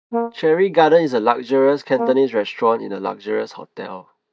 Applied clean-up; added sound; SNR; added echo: neural mask model DeepFilterNet 3.